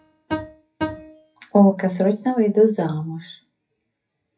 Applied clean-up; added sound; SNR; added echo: classical method WPE with log-MMSE.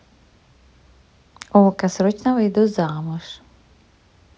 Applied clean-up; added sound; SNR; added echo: none; none; none; none.